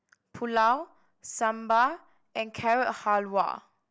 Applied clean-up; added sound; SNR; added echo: none; none; none; none.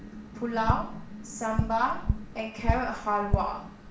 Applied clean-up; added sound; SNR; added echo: none; Tap; 1 dB; reverberation time 0.6 s.